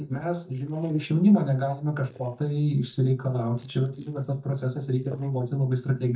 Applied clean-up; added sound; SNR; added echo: neural mask model DeepFilterNet 3.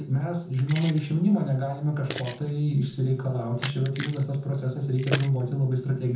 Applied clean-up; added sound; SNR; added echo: none; Keys jangling; 15 dB; reverberation time 0.5 s.